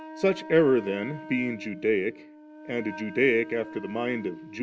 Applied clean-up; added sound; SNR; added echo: none; Wind instrument, woodwind instrument; 15 dB; none.